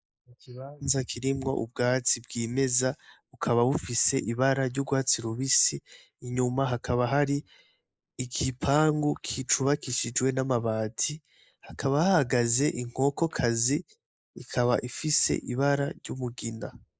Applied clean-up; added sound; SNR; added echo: neural mask model Resemble Enhance denoiser.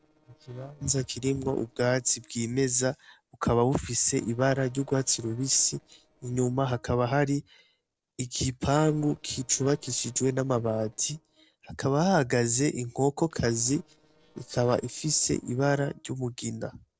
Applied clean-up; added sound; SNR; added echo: neural separator model SepFormer DNS4.